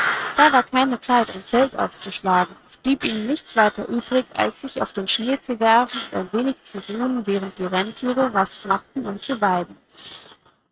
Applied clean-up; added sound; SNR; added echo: neural mask model RNNoise.